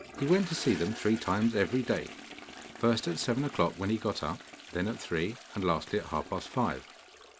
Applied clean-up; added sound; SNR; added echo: none; Toilet flush; 15 dB; none.